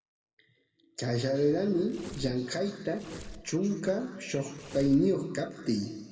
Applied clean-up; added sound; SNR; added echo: none; Tearing; 17 dB; reverberation time 1.7 s.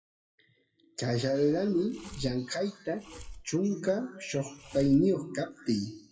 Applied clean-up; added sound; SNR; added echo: classical method WPE with log-MMSE.